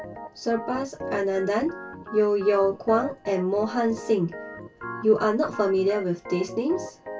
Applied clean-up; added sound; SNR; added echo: none; Organ; 12 dB; reverberation time 0.2 s.